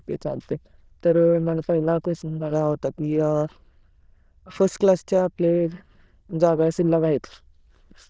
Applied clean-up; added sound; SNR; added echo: neural diffusion model UNIVERSE++.